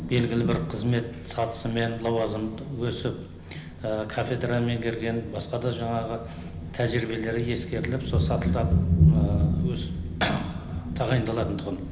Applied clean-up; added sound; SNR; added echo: none; Thunder; 0 dB; reverberation time 0.8 s.